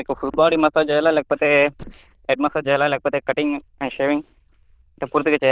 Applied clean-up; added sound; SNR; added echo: neural diffusion model UNIVERSE++.